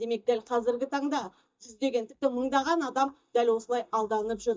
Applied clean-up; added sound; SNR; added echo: neural mask model DeepFilterNet 3.